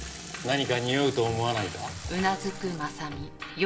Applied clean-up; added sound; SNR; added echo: none; Sink (filling or washing) / Water tap, faucet; 13 dB; reverberation time 2.8 s.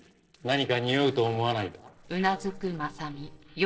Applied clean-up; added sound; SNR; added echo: neural separator model SepFormer DNS4.